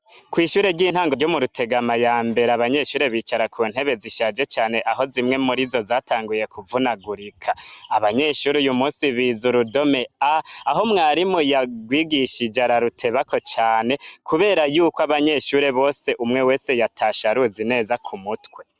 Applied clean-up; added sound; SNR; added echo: none; none; none; none.